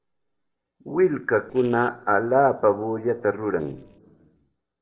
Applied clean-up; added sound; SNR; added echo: neural separator model SepFormer DNS4.